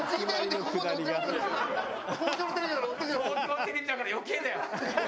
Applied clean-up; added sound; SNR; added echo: none; none; none; none.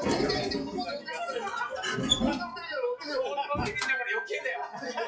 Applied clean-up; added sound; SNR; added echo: classical method WPE with log-MMSE.